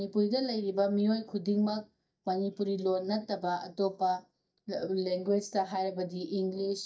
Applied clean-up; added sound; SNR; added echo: neural mask model DeepFilterNet 3.